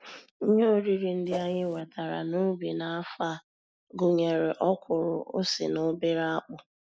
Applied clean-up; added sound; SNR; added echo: none; Whoosh, swoosh, swish; 11 dB; none.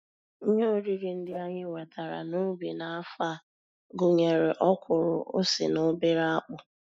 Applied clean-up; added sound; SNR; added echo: neural mask model DeepFilterNet 3.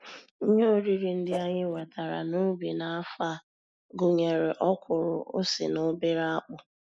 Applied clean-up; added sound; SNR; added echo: neural mask model Resemble Enhance denoiser.